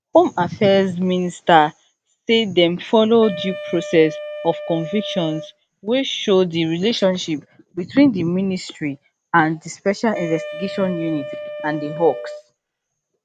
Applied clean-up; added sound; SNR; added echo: none; Wind instrument, woodwind instrument; 12 dB; none.